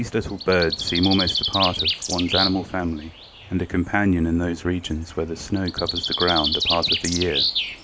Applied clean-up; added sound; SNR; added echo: none; Bird; 3 dB; none.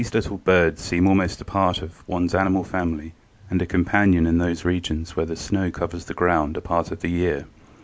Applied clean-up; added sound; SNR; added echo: none; none; none; none.